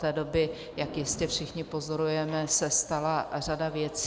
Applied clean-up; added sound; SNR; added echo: none; Thunder; 18 dB; none.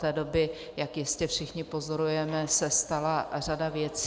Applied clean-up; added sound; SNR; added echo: none; none; none; none.